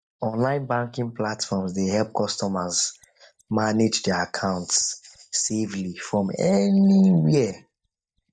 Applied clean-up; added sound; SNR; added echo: neural mask model DeepFilterNet 3.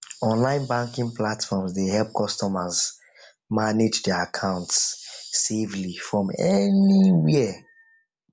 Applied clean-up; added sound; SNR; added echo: none; none; none; none.